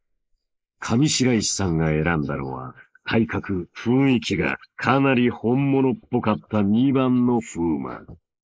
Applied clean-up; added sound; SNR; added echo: neural mask model Resemble Enhance denoiser.